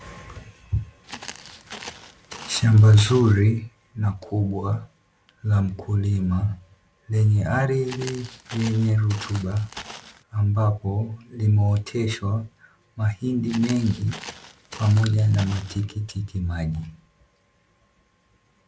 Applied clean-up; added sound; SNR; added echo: none; Walk, footsteps; 17 dB; none.